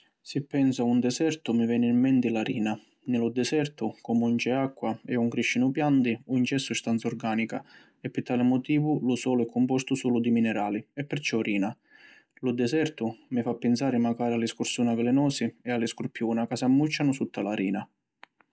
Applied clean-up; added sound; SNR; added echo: none; none; none; none.